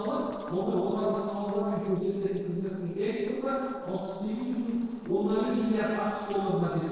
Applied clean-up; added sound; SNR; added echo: neural separator model SepFormer DNS4.